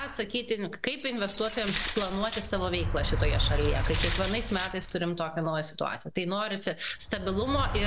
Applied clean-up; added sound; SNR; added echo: none; Motor vehicle (road) + Glass; 1 dB; none.